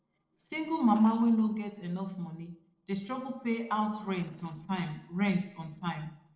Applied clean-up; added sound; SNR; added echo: neural separator model SepFormer DNS4.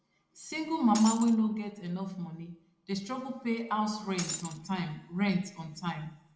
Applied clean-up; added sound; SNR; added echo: none; Shatter; 7 dB; reverberation time 0.6 s.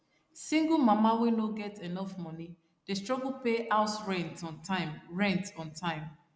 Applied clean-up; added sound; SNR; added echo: none; none; none; none.